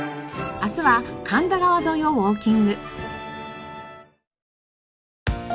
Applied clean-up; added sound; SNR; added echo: none; Guitar + Trumpet; 19 dB; none.